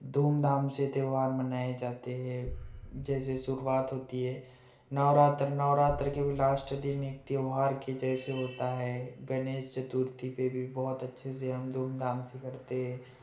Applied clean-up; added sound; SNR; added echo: none; Boom; 16 dB; reverberation time 0.4 s.